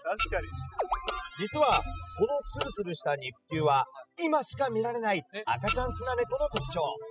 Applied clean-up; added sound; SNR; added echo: classical method spectral subtraction.